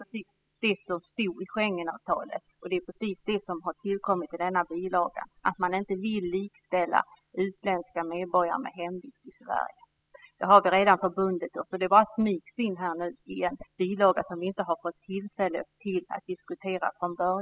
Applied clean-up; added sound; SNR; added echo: classical method spectral subtraction.